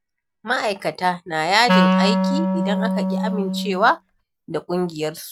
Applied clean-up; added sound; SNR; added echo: none; Wind instrument, woodwind instrument; -3 dB; none.